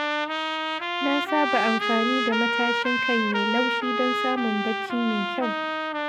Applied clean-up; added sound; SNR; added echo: none; Trumpet; -1 dB; none.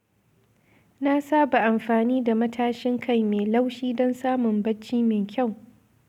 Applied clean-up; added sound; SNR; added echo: none; none; none; none.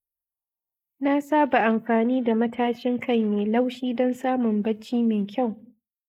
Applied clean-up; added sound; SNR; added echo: neural mask model Resemble Enhance denoiser.